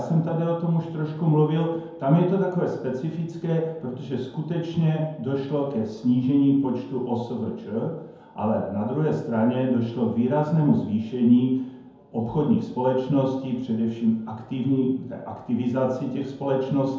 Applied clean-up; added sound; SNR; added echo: none; none; none; reverberation time 0.9 s.